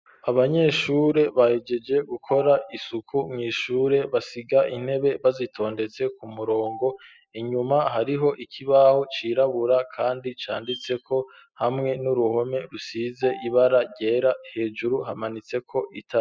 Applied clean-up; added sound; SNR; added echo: classical method spectral subtraction.